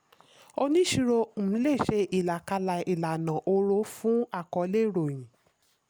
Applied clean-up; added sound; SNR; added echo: none; none; none; none.